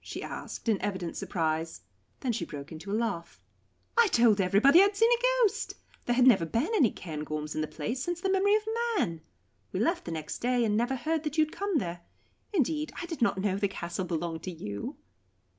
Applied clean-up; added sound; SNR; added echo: none; none; none; none.